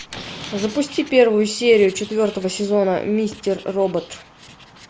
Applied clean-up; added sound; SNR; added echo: none; Writing + Slam; 19 dB; none.